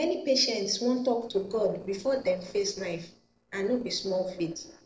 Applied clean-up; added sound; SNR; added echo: neural separator model SepFormer DNS4.